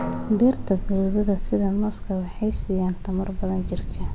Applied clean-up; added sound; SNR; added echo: none; Ocean + Drum; 5 dB; none.